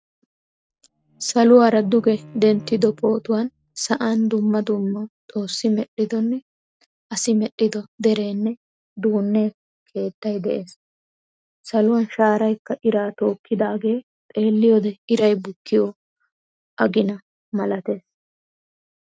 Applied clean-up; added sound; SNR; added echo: neural mask model RNNoise.